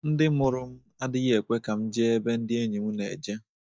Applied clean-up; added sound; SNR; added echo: neural mask model DeepFilterNet 3.